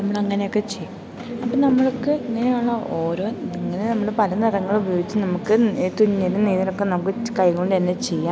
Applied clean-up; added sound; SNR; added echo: none; none; none; none.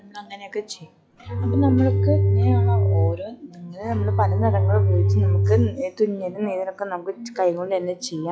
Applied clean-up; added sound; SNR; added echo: classical method log-MMSE.